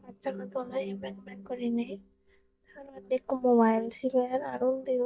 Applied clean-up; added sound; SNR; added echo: neural mask model DeepFilterNet 3.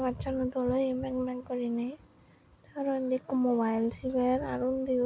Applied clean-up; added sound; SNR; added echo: none; none; none; none.